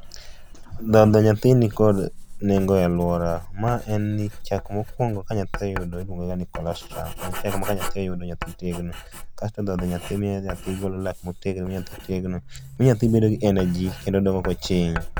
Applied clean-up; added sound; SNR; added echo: none; Writing; 10 dB; none.